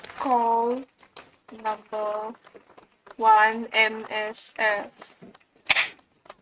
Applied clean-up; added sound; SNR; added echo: neural mask model RNNoise.